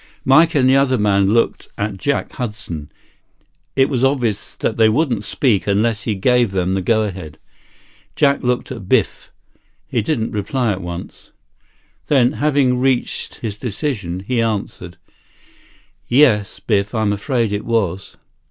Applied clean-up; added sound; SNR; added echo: none; none; none; none.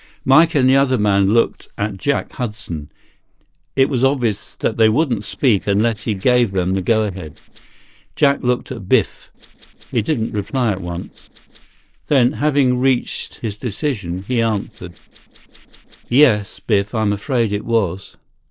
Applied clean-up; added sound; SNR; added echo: neural separator model SepFormer DNS4.